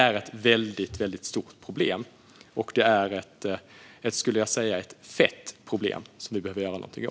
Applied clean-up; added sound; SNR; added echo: none; none; none; none.